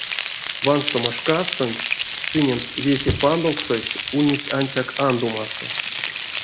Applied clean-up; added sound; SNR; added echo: none; Frying (food); 2 dB; none.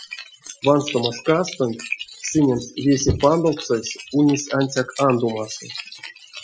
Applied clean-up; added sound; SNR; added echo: classical method Wiener filter.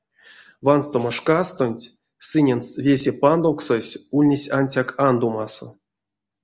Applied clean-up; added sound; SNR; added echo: none; none; none; none.